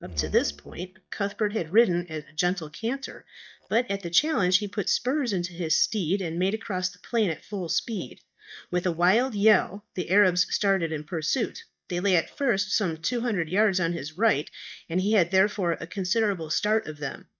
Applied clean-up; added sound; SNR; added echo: neural mask model DeepFilterNet 3.